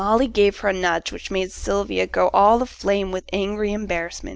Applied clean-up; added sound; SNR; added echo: none; none; none; none.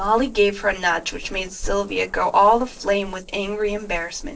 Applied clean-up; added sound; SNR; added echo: neural separator model SepFormer DNS4.